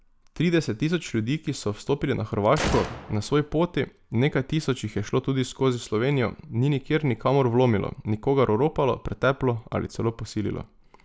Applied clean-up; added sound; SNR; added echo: none; Gunshot, gunfire; 10 dB; none.